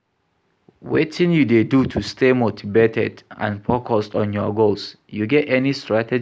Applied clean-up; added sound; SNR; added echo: none; none; none; none.